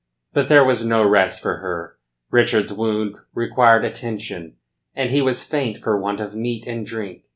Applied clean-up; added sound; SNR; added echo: none; none; none; none.